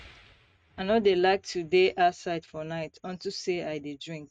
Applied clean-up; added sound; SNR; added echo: neural mask model RNNoise.